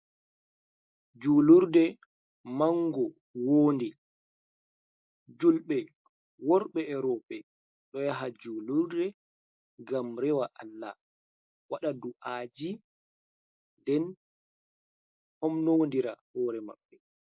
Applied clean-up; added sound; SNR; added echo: neural mask model Resemble Enhance denoiser.